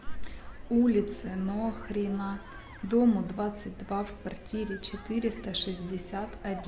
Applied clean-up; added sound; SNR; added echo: none; Bowed string instrument + Human group actions; 19 dB; none.